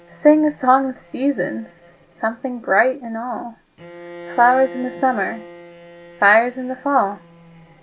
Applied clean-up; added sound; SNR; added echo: none; Bowed string instrument; 20 dB; none.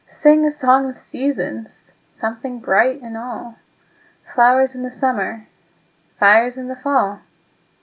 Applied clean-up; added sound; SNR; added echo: none; none; none; none.